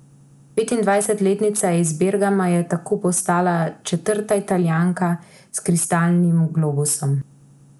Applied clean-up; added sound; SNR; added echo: none; none; none; none.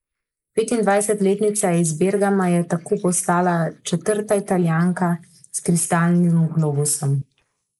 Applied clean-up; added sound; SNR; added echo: neural mask model Resemble Enhance denoiser.